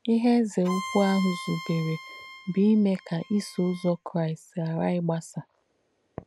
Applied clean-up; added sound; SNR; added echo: none; Bowed string instrument; 14 dB; none.